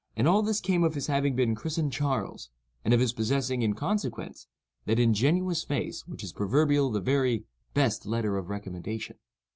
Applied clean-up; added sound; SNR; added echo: none; none; none; none.